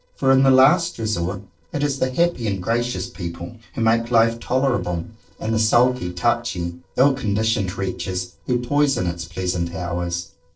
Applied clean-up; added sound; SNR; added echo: neural separator model SepFormer DNS4.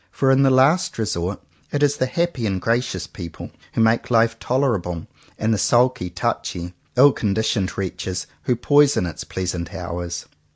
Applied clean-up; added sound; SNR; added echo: none; none; none; none.